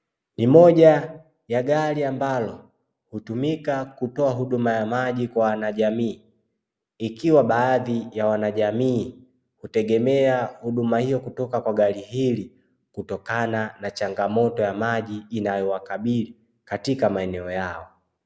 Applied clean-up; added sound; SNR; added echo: none; none; none; none.